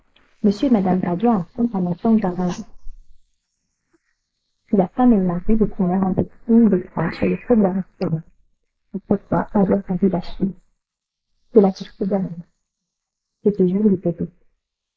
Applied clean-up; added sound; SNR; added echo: neural mask model Resemble Enhance denoiser.